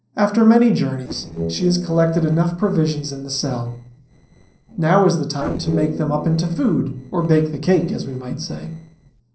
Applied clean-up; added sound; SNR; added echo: neural separator model SepFormer DNS4.